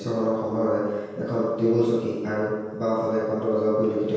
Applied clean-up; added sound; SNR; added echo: none; none; none; reverberation time 1.2 s.